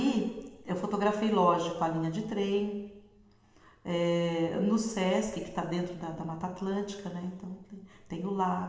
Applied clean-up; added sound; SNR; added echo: none; none; none; reverberation time 1.1 s.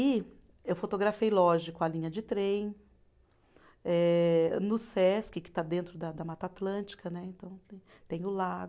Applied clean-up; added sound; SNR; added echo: none; none; none; none.